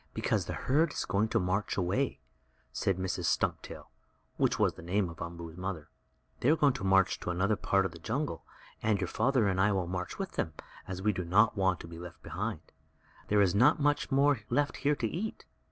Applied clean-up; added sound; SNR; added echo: none; none; none; none.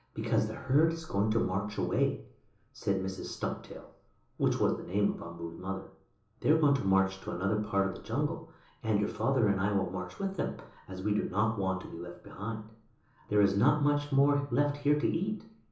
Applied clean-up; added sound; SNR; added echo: none; none; none; reverberation time 1.2 s.